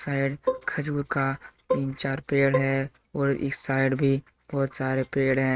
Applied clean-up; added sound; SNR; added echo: neural mask model RNNoise.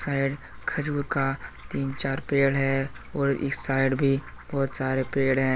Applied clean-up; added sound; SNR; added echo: none; none; none; none.